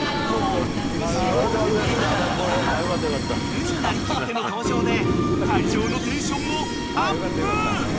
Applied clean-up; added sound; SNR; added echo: none; Fire; 0 dB; none.